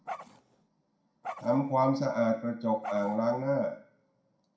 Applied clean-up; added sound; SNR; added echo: none; Dog; 13 dB; reverberation time 0.5 s.